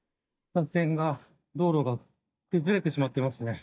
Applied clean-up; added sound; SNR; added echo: neural mask model DeepFilterNet 3.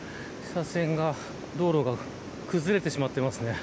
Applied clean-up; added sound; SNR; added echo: none; none; none; none.